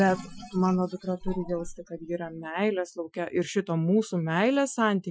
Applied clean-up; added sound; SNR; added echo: classical method Wiener filter.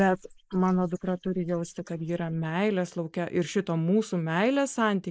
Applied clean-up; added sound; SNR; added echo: neural mask model Resemble Enhance denoiser.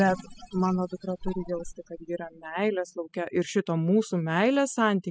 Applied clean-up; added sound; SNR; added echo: classical method spectral subtraction.